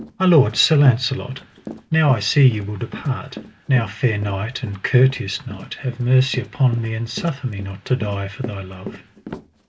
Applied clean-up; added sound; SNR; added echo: none; Run; 16 dB; none.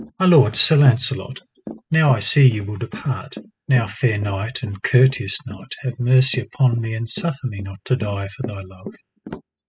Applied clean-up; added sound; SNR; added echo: classical method spectral subtraction.